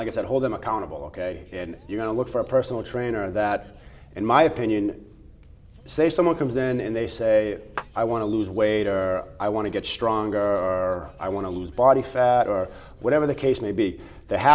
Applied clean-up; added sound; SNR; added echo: none; Clapping; 12 dB; none.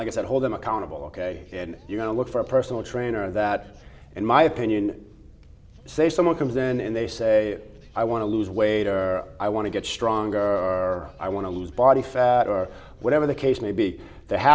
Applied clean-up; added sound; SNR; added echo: none; none; none; none.